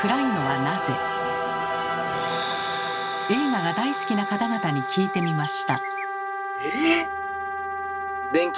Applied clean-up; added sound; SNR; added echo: none; Wind instrument, woodwind instrument; 2 dB; none.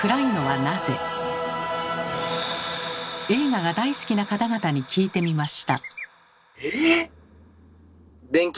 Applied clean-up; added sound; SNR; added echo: none; none; none; none.